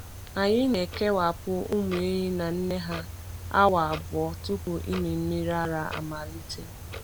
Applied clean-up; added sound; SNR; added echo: none; Clock; 11 dB; none.